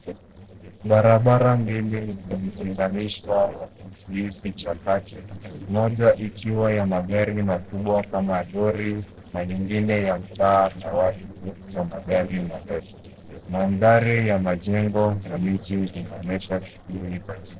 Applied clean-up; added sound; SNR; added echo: neural separator model SepFormer DNS4.